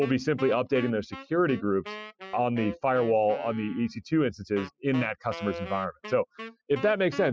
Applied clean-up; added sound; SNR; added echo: classical method spectral subtraction.